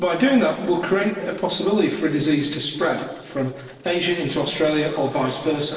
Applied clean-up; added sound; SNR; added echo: neural separator model SepFormer DNS4.